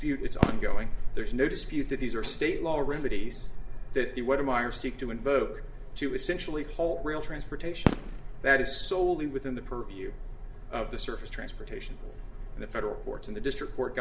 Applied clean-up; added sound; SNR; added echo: none; Fireworks; 5 dB; reverberation time 0.5 s.